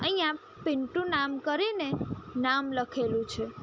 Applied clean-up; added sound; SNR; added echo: none; none; none; none.